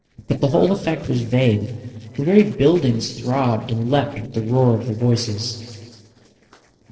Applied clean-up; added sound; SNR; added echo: neural separator model SepFormer DNS4.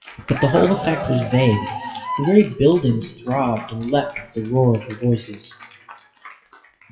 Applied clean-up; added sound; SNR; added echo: classical method WPE with log-MMSE.